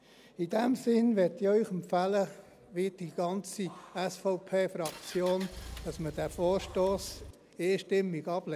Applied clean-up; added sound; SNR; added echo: none; Engine; 14 dB; none.